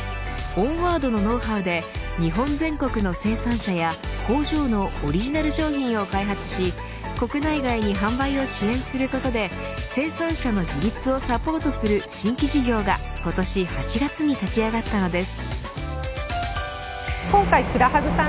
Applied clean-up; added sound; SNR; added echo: none; none; none; none.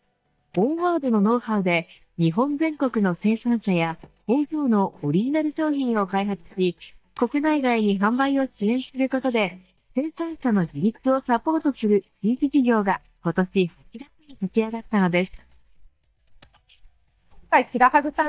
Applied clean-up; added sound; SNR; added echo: neural mask model DeepFilterNet 3.